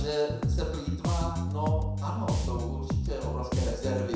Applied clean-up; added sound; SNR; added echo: none; Bass guitar; -4 dB; reverberation time 0.7 s.